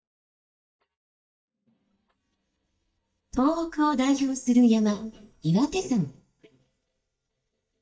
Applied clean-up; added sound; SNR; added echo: neural mask model DeepFilterNet 3.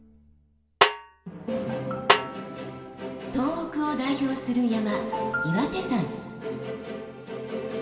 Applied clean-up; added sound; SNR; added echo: none; Snare drum; -3 dB; reverberation time 3.0 s.